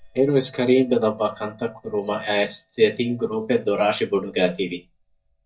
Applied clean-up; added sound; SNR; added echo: neural mask model DeepFilterNet 3.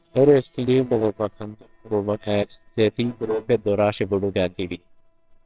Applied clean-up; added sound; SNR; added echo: neural separator model SepFormer WHAMR!.